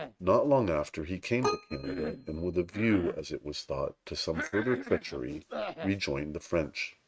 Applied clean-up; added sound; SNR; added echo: neural mask model RNNoise.